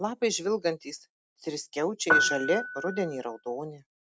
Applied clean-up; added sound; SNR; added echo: neural mask model RNNoise.